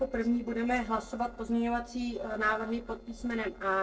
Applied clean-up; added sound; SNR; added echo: neural separator model SepFormer DNS4.